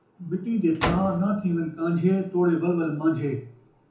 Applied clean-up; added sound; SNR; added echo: none; Slam; 9 dB; reverberation time 0.6 s.